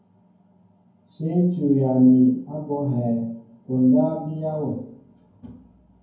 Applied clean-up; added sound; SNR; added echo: none; none; none; reverberation time 0.9 s.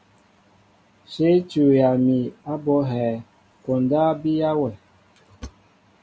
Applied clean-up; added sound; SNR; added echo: none; none; none; none.